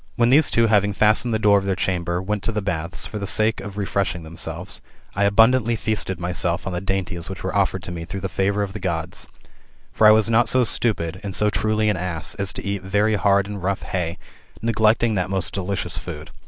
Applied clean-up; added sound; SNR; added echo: none; none; none; none.